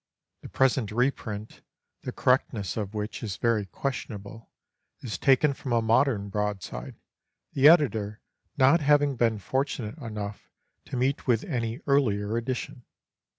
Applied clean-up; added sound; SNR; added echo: none; none; none; none.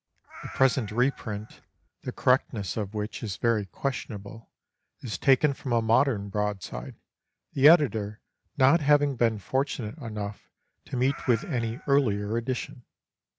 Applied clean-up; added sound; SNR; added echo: none; Meow; 19 dB; none.